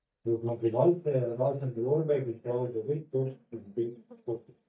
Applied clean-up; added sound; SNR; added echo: neural mask model DeepFilterNet 3.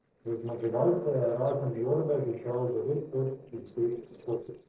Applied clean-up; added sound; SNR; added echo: neural separator model SepFormer DNS4.